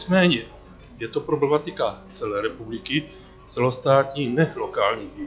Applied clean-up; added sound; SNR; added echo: classical method log-MMSE.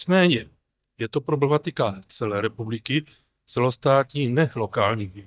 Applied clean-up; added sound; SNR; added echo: neural mask model DeepFilterNet 3.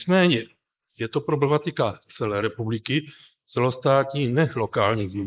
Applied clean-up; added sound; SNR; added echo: neural mask model Resemble Enhance denoiser.